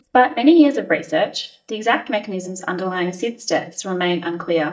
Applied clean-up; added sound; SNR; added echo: neural mask model DeepFilterNet 3.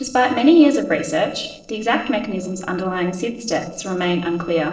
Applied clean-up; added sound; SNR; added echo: neural separator model SepFormer DNS4.